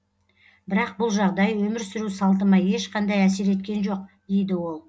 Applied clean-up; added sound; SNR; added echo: none; none; none; none.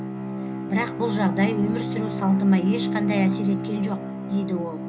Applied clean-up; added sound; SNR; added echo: none; Bowed string instrument; 4 dB; none.